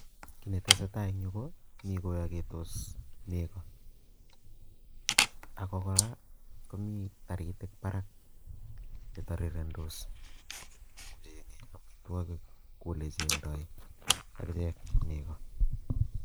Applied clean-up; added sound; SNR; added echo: neural mask model Resemble Enhance denoiser.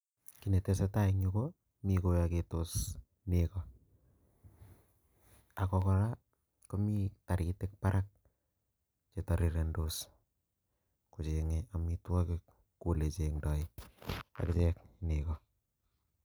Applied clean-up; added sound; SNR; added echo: none; none; none; none.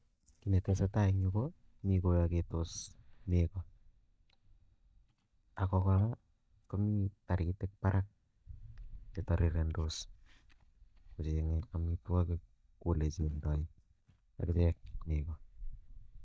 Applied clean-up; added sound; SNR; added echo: neural mask model DeepFilterNet 3.